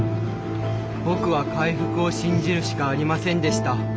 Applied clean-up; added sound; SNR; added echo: none; none; none; none.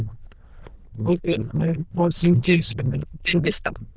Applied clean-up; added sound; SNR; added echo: neural diffusion model UNIVERSE++.